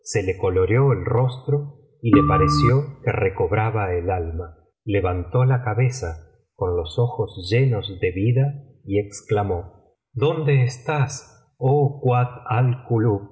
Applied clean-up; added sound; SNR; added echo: none; Organ; -2 dB; none.